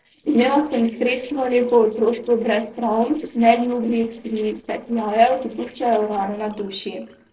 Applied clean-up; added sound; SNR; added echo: neural separator model SepFormer DNS4.